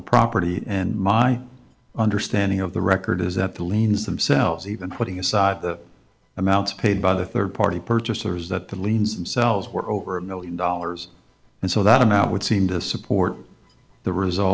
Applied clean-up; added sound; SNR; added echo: none; none; none; none.